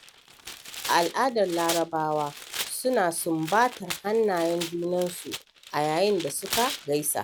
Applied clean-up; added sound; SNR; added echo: none; Tearing; 11 dB; none.